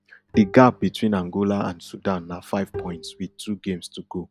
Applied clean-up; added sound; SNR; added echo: none; Bowed string instrument; 15 dB; none.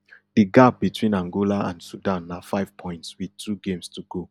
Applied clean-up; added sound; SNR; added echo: none; none; none; none.